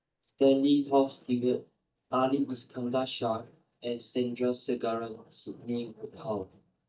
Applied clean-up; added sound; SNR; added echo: neural mask model DeepFilterNet 3.